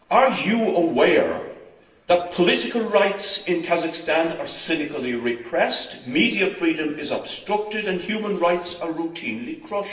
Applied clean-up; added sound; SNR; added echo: none; none; none; reverberation time 0.9 s.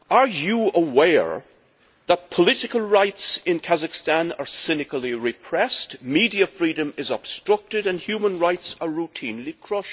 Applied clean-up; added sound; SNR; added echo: none; none; none; none.